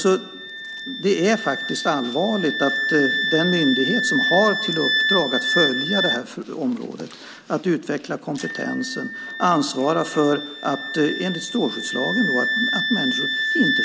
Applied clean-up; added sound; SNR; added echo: none; Wind instrument, woodwind instrument; 3 dB; none.